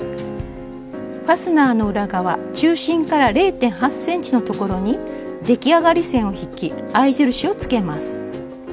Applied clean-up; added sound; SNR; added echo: none; Organ; 16 dB; none.